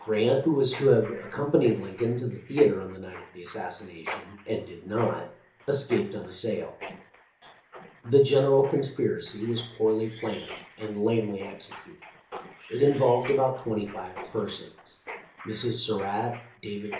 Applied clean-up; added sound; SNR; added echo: none; Mechanisms; 17 dB; reverberation time 0.6 s.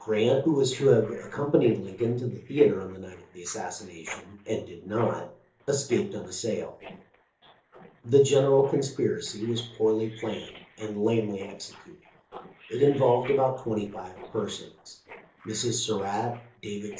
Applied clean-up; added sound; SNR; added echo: neural separator model SepFormer DNS4.